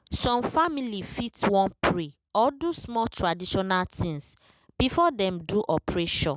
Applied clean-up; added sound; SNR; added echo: none; none; none; none.